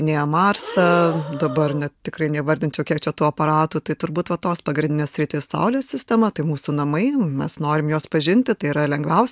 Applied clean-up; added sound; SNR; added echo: none; Breathing; 10 dB; none.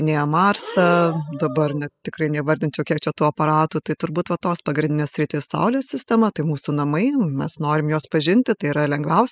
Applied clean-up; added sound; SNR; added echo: classical method spectral subtraction.